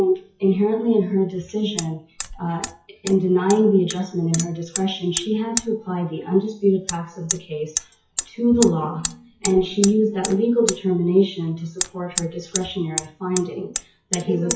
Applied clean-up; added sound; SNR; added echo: classical method WPE with log-MMSE.